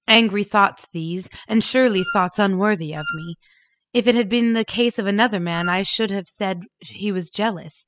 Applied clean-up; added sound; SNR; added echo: classical method spectral subtraction.